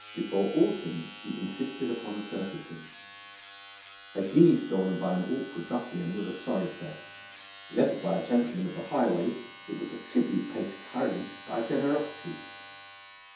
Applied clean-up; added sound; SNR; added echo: none; Domestic sounds, home sounds; 14 dB; reverberation time 0.6 s.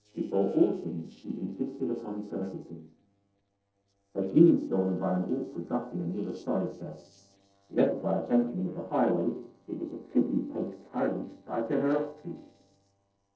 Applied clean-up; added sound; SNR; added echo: neural separator model SepFormer DNS4.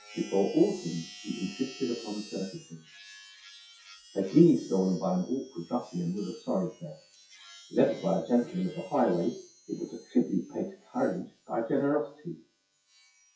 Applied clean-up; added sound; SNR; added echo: classical method WPE with log-MMSE.